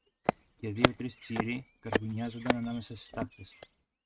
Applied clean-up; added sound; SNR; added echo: neural mask model RNNoise.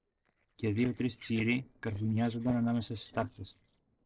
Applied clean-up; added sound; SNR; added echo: neural separator model SepFormer DNS4.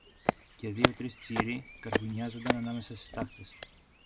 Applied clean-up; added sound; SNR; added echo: none; Walk, footsteps; -3 dB; none.